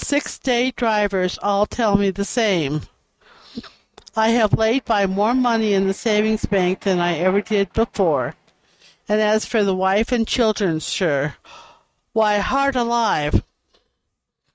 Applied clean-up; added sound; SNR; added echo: neural mask model RNNoise.